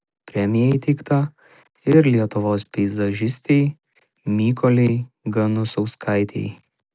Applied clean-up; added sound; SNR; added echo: none; none; none; none.